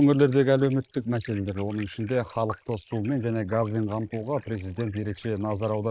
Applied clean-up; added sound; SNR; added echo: neural mask model Resemble Enhance denoiser.